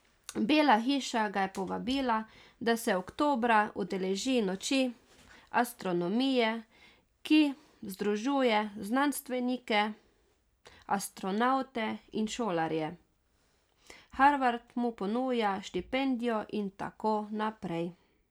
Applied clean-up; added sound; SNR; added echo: none; none; none; none.